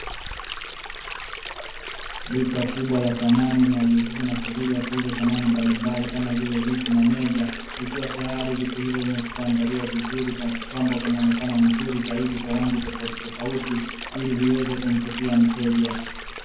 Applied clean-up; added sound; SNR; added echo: none; Stream; 10 dB; reverberation time 0.9 s.